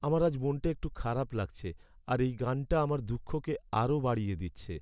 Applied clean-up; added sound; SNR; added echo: none; none; none; none.